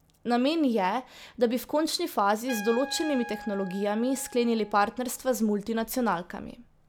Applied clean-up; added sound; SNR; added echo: none; Trumpet; 18 dB; none.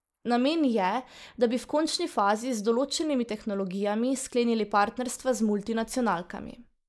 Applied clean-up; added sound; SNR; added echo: neural mask model Resemble Enhance denoiser.